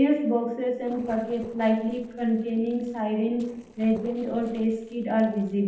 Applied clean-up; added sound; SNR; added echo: neural separator model SepFormer DNS4.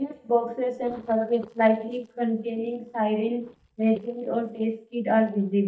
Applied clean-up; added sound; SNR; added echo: neural mask model DeepFilterNet 3.